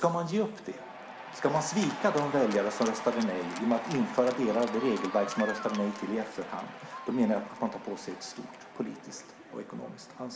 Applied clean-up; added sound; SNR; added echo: none; Applause / Cheering; 11 dB; reverberation time 2.0 s.